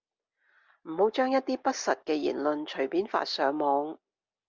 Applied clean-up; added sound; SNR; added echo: none; none; none; none.